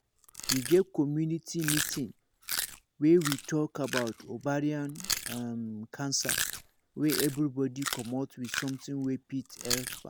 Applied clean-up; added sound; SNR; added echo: none; Chewing, mastication; 6 dB; none.